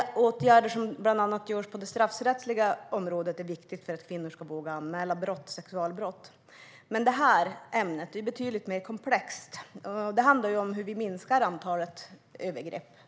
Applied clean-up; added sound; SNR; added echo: none; none; none; none.